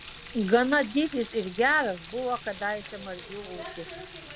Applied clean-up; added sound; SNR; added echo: none; Frying (food); 15 dB; none.